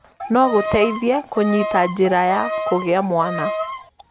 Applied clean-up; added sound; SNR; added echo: none; Bowed string instrument; 7 dB; none.